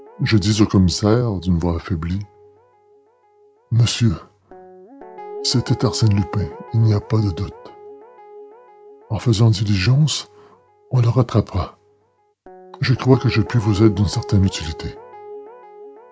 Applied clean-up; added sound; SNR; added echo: none; Guitar; 18 dB; none.